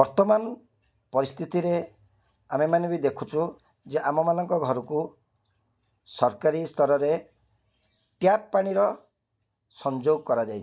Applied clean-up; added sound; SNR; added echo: none; none; none; none.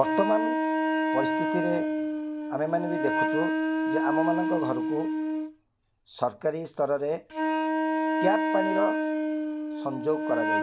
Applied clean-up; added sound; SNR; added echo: none; Wind instrument, woodwind instrument; -3 dB; none.